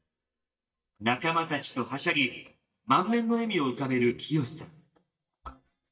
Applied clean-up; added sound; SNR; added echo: neural mask model DeepFilterNet 3.